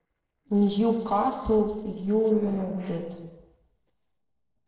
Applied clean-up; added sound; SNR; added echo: neural separator model SepFormer DNS4.